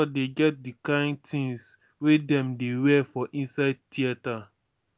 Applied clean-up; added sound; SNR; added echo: none; none; none; none.